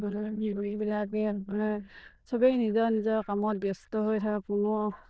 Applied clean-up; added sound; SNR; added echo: neural diffusion model UNIVERSE++.